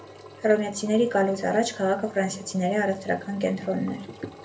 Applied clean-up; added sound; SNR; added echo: none; Engine; 19 dB; reverberation time 0.3 s.